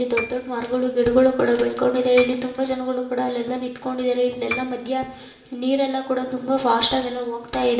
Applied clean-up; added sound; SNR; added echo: none; Piano; 14 dB; reverberation time 0.7 s.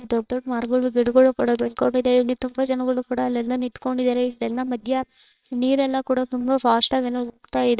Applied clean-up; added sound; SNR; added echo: neural separator model SepFormer WHAMR!.